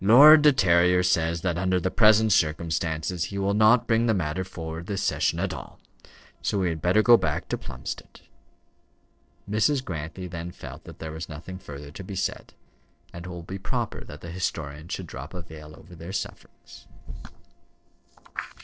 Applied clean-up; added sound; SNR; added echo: neural separator model SepFormer DNS4.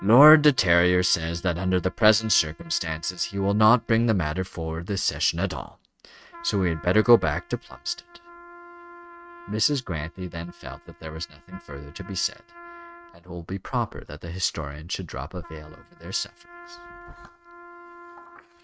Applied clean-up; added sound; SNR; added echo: neural mask model RNNoise.